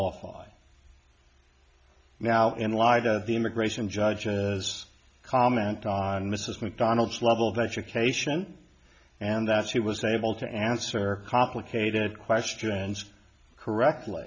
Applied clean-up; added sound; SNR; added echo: none; none; none; none.